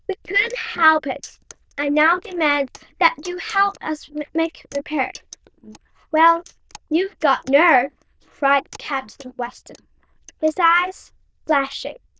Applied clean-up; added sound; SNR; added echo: neural diffusion model UNIVERSE++.